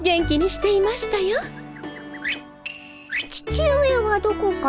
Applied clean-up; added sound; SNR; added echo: none; none; none; none.